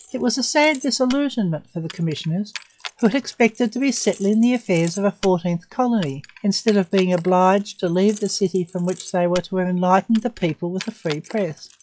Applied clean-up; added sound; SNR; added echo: classical method log-MMSE.